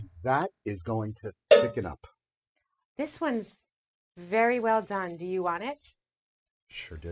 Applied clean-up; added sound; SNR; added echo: classical method spectral subtraction.